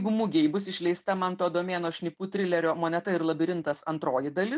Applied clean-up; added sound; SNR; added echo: none; none; none; none.